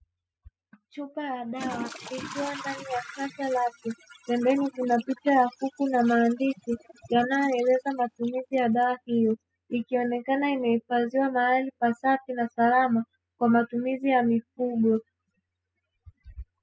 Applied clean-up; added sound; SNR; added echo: classical method spectral subtraction.